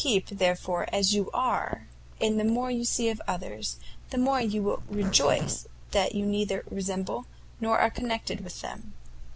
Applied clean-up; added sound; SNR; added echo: none; Zipper (clothing); 13 dB; none.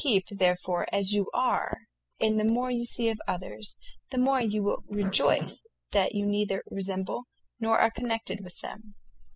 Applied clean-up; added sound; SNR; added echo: classical method spectral subtraction.